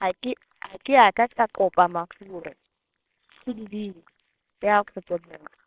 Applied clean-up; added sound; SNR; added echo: neural separator model SepFormer WHAMR!.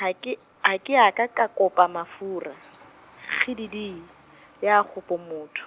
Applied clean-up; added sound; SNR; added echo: none; none; none; none.